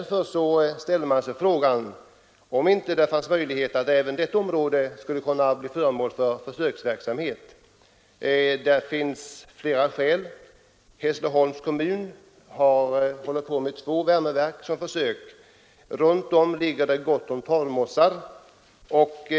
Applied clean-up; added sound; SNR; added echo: none; none; none; none.